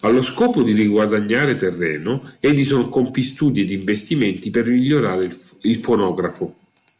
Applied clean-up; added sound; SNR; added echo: none; none; none; none.